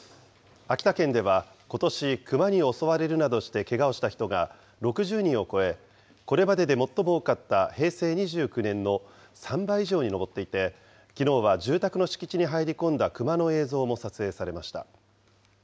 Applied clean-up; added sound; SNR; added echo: none; none; none; none.